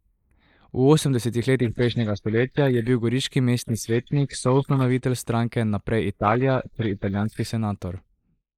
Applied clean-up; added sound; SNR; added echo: neural mask model Resemble Enhance denoiser.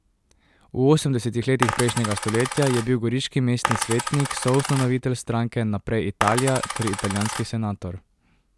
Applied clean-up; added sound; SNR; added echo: none; Coin (dropping); 5 dB; none.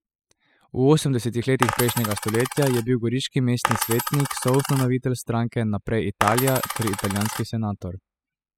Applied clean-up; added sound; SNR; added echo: classical method spectral subtraction.